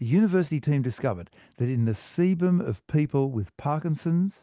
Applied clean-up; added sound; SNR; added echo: none; none; none; none.